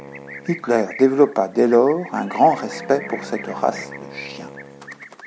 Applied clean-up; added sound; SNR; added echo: none; Livestock, farm animals, working animals + Wind instrument, woodwind instrument; 16 dB; none.